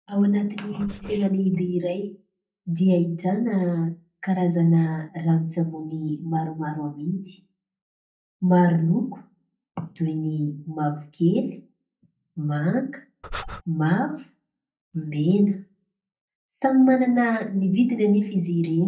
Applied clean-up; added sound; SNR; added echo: neural mask model DeepFilterNet 3.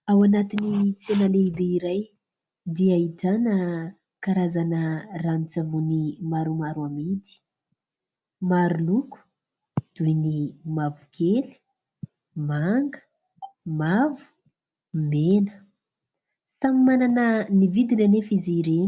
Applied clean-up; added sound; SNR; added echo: none; none; none; none.